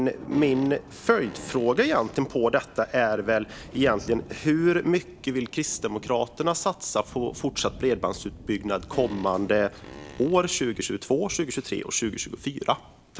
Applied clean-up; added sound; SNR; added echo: none; Fart + Thunder; 18 dB; none.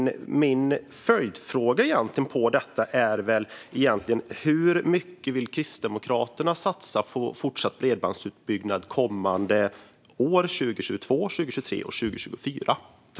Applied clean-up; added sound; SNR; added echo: none; none; none; none.